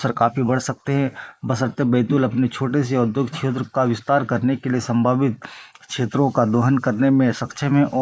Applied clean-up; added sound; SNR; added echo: neural mask model Resemble Enhance denoiser.